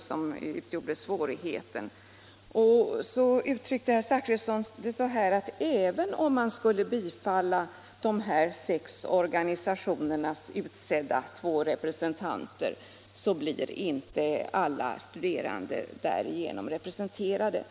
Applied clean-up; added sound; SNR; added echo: none; none; none; none.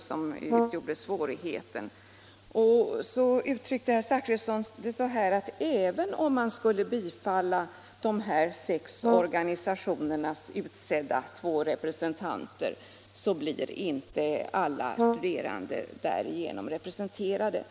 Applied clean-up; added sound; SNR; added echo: none; Brass instrument; 1 dB; none.